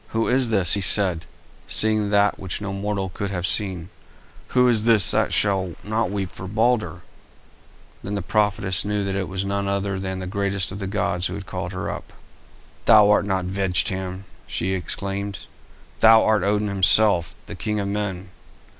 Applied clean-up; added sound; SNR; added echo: none; Water / Splash, splatter; 19 dB; none.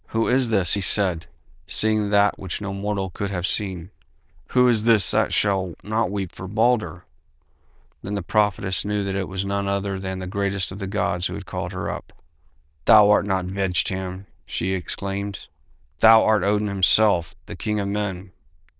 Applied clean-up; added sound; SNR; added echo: neural diffusion model UNIVERSE++.